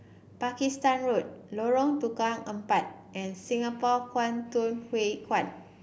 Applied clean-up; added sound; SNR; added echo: none; none; none; none.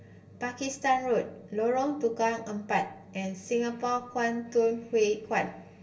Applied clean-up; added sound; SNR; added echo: none; none; none; reverberation time 0.1 s.